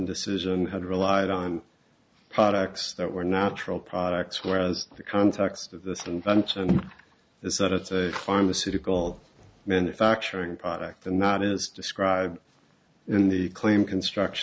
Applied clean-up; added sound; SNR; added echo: none; none; none; none.